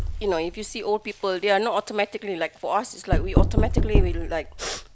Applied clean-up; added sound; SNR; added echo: none; Knock; -1 dB; none.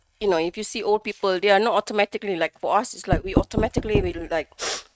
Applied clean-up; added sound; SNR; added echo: neural mask model RNNoise.